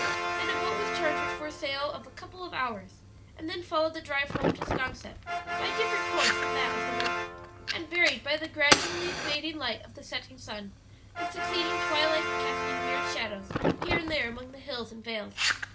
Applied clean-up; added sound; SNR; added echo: none; Brass instrument + Fire; -1 dB; none.